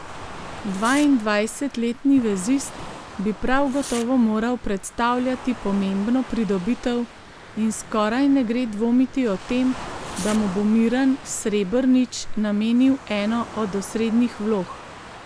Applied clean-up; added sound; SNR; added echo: none; Waves, surf + Tearing; 16 dB; none.